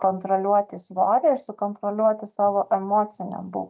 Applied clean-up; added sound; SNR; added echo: none; none; none; none.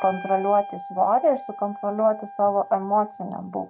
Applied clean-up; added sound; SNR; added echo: none; Wind instrument, woodwind instrument; 15 dB; none.